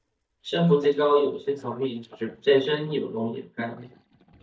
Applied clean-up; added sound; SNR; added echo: neural mask model DeepFilterNet 3.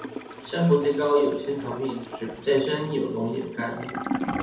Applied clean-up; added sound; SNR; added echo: none; Toilet flush / Gurgling; 9 dB; reverberation time 2.1 s.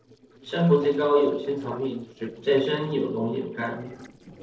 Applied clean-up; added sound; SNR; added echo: neural separator model SepFormer DNS4.